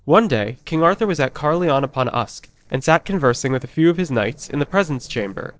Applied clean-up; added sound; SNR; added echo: neural separator model SepFormer DNS4.